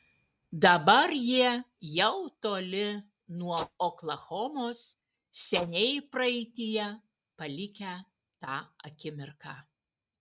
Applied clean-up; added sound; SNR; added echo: neural mask model RNNoise.